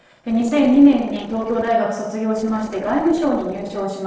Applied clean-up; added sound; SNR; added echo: neural separator model SepFormer DNS4.